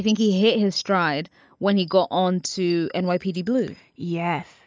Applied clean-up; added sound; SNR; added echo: neural mask model DeepFilterNet 3.